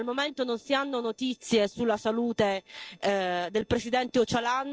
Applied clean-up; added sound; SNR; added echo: neural separator model SepFormer DNS4.